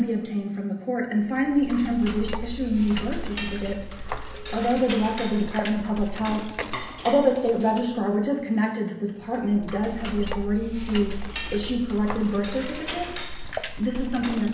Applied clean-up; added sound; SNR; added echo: none; Cutlery, silverware / Dishes, pots, and pans; 8 dB; reverberation time 0.8 s.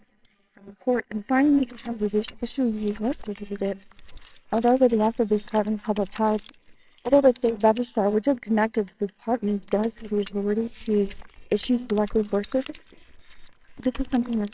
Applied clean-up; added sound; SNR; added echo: neural separator model SepFormer WHAMR!.